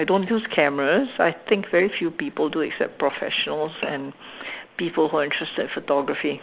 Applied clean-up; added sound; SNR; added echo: neural mask model Resemble Enhance denoiser.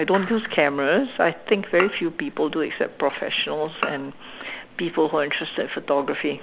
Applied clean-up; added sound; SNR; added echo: none; Clapping + Bowed string instrument; 13 dB; none.